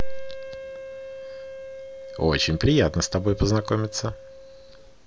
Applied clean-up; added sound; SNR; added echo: none; Wind instrument, woodwind instrument; 14 dB; none.